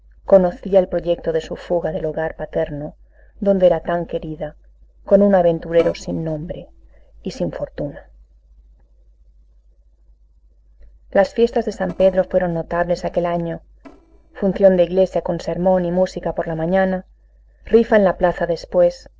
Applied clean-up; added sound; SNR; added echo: neural separator model SepFormer DNS4.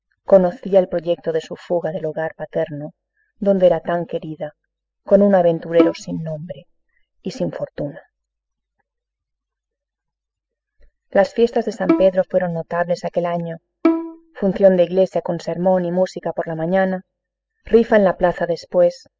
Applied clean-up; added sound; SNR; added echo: classical method spectral subtraction.